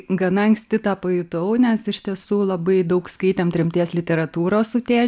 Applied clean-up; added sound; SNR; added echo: none; none; none; none.